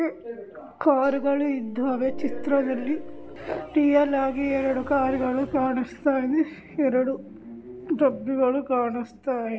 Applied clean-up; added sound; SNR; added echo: none; Piano; 16 dB; none.